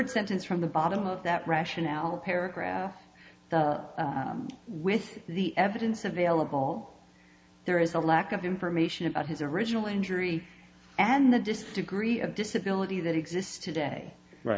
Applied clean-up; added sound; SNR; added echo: none; none; none; none.